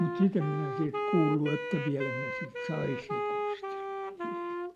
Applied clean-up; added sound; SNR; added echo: none; Wind instrument, woodwind instrument; 3 dB; none.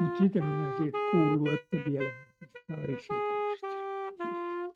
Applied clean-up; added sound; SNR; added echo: neural mask model RNNoise.